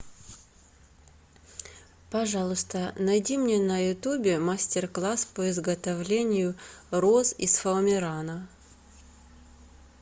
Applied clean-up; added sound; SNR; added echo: none; none; none; none.